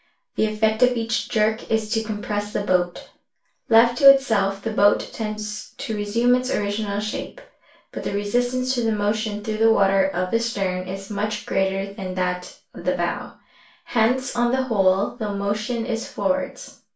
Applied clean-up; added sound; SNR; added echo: none; none; none; reverberation time 0.3 s.